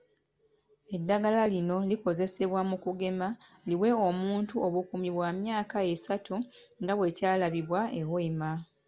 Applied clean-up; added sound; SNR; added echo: none; none; none; none.